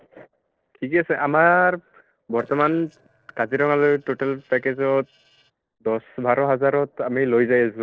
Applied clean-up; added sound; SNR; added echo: neural separator model SepFormer DNS4.